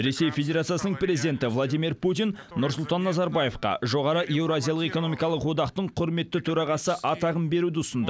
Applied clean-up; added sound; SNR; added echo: none; none; none; none.